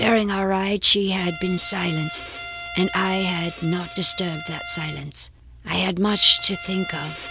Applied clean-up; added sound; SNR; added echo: none; Bowed string instrument; 14 dB; none.